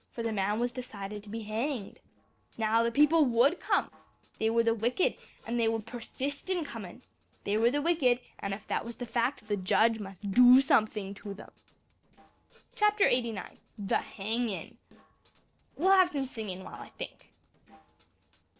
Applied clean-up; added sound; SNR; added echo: neural separator model SepFormer DNS4.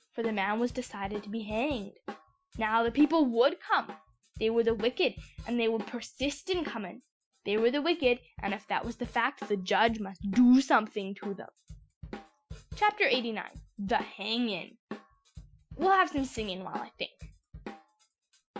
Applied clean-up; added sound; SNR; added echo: classical method Wiener filter.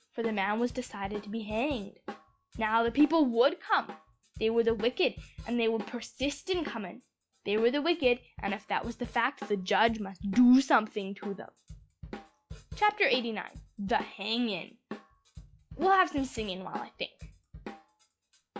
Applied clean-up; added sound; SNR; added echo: classical method log-MMSE.